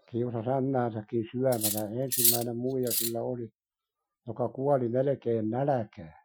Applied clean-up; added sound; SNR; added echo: classical method Wiener filter.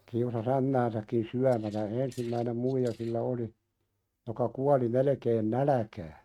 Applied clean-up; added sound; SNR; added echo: neural mask model RNNoise.